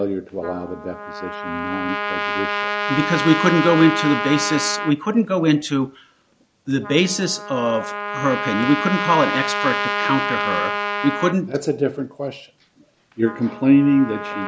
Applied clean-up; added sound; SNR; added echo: none; Trumpet; 5 dB; none.